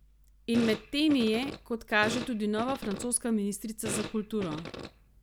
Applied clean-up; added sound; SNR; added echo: none; Fart; 10 dB; none.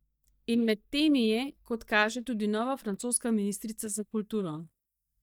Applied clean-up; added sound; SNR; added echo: neural mask model DeepFilterNet 3.